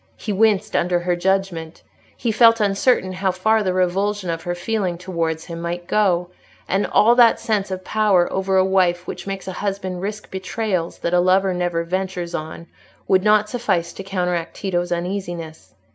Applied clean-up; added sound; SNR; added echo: none; none; none; none.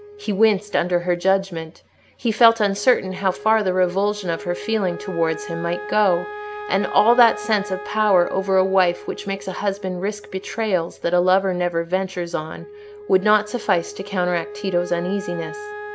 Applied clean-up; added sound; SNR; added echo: none; Wind instrument, woodwind instrument; 14 dB; none.